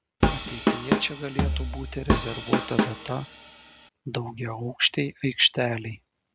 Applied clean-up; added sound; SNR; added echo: none; Drum kit; -3 dB; none.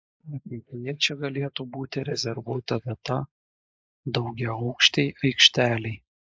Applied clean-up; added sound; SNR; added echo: neural mask model Resemble Enhance denoiser.